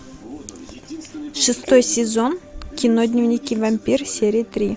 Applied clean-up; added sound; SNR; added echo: none; none; none; none.